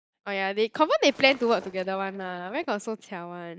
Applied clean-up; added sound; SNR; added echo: neural mask model DeepFilterNet 3.